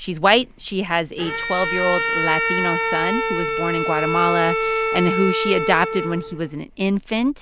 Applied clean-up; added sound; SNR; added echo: none; Bowed string instrument; 2 dB; none.